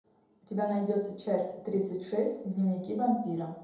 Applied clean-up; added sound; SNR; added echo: none; none; none; reverberation time 0.8 s.